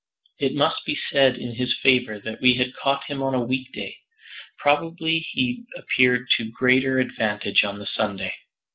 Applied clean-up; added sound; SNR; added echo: none; none; none; none.